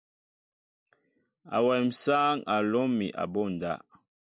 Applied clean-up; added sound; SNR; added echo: none; none; none; none.